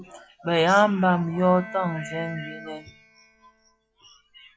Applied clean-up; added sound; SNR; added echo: classical method log-MMSE.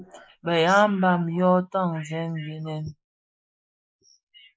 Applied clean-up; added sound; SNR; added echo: neural mask model Resemble Enhance denoiser.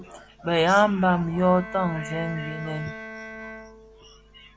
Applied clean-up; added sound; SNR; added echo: none; Bowed string instrument; 15 dB; none.